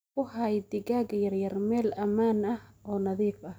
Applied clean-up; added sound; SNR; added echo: none; none; none; none.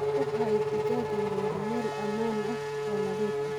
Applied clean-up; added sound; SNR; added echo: none; Race car, auto racing / Accelerating, revving, vroom; -4 dB; none.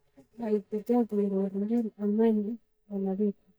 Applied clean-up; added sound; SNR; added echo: neural mask model DeepFilterNet 3.